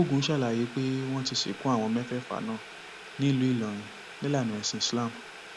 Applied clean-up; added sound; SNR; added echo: none; Boiling; 15 dB; none.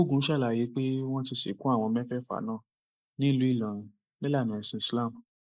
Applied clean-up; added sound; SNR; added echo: neural mask model Resemble Enhance denoiser.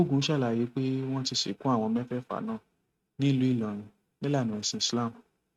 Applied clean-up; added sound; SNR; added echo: neural mask model RNNoise.